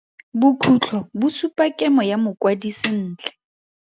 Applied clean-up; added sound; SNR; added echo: none; Snare drum; 13 dB; none.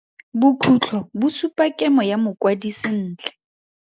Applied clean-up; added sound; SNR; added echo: neural mask model Resemble Enhance denoiser.